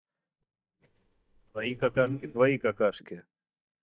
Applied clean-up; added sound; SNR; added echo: neural mask model DeepFilterNet 3.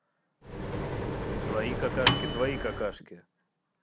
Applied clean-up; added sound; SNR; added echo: none; Microwave oven; -5 dB; none.